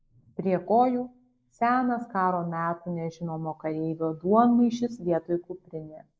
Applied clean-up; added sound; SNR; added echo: neural mask model Resemble Enhance denoiser.